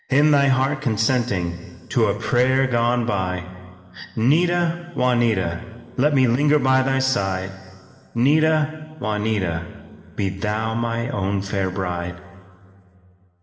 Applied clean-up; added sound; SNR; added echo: none; none; none; reverberation time 3.0 s.